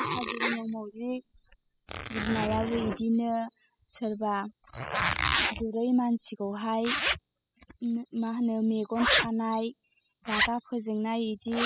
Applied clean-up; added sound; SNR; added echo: classical method spectral subtraction.